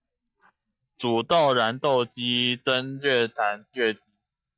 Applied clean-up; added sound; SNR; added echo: neural mask model DeepFilterNet 3.